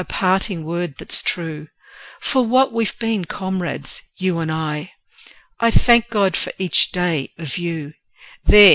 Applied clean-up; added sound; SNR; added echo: none; none; none; none.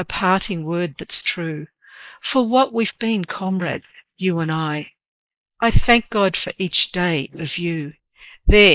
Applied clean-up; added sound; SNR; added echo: neural mask model Resemble Enhance denoiser.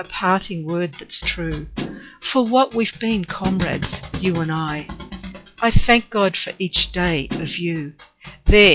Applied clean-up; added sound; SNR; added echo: classical method log-MMSE.